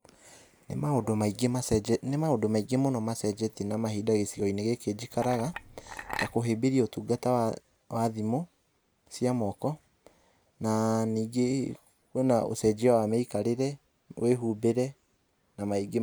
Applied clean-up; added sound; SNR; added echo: none; Chink, clink; 10 dB; none.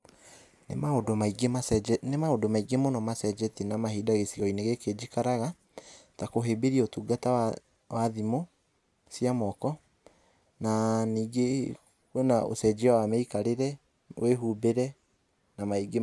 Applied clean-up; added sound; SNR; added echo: none; none; none; none.